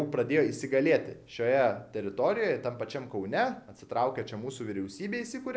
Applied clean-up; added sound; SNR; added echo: none; none; none; none.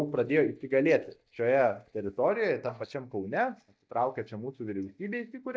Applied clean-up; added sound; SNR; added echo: neural mask model DeepFilterNet 3.